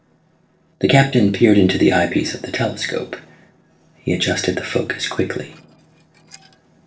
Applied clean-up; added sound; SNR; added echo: neural separator model SepFormer DNS4.